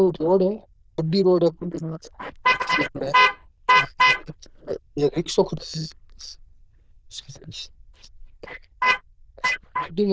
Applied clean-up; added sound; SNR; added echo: neural diffusion model UNIVERSE++.